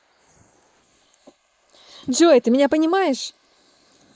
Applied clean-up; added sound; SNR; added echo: neural mask model Resemble Enhance denoiser.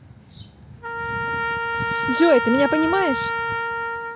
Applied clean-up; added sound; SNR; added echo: none; Trumpet; 2 dB; none.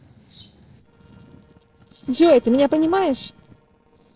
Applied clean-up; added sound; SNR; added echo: neural separator model SepFormer DNS4.